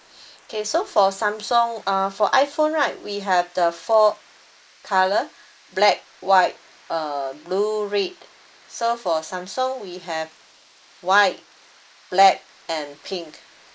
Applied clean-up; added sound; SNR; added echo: neural mask model Resemble Enhance denoiser.